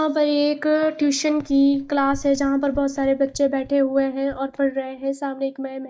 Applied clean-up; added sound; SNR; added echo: neural mask model DeepFilterNet 3.